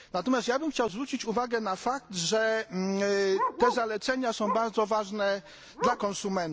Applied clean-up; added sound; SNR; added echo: none; Bark; 9 dB; none.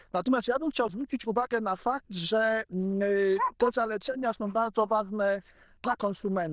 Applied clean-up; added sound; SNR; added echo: neural diffusion model UNIVERSE++.